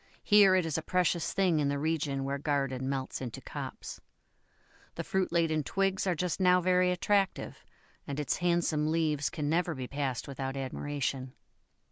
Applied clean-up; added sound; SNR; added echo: none; none; none; none.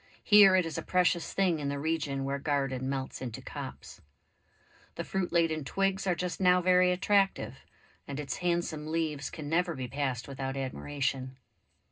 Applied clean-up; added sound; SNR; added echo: none; none; none; reverberation time 0.2 s.